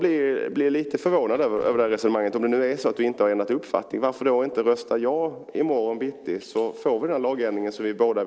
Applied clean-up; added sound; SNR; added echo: neural separator model SepFormer DNS4.